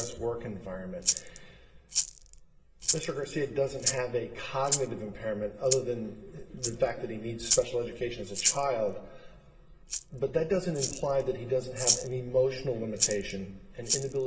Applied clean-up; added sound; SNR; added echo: none; Rattle (instrument); 3 dB; reverberation time 0.8 s.